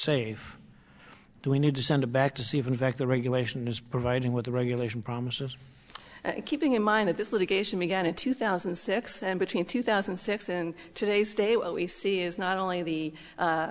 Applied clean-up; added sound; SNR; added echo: none; none; none; none.